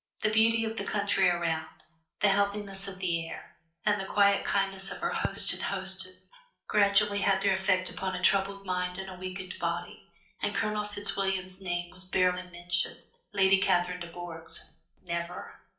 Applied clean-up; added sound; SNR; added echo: none; Crackle; 13 dB; reverberation time 0.4 s.